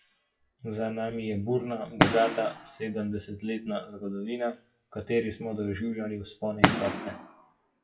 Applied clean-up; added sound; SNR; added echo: classical method WPE with log-MMSE.